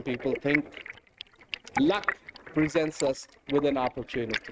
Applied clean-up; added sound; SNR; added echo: neural mask model RNNoise.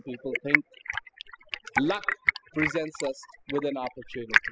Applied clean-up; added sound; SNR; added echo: classical method spectral subtraction.